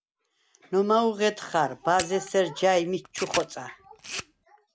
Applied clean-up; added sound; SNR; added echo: none; Camera; 12 dB; none.